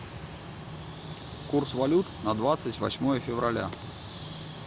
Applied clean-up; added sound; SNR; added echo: none; none; none; none.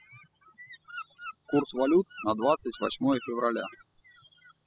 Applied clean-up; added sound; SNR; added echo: classical method spectral subtraction.